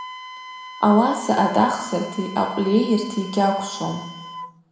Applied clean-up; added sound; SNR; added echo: none; Wind instrument, woodwind instrument; 15 dB; reverberation time 1.1 s.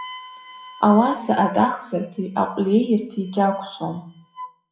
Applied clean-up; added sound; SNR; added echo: classical method WPE with log-MMSE.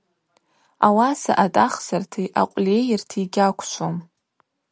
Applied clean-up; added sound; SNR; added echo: none; none; none; none.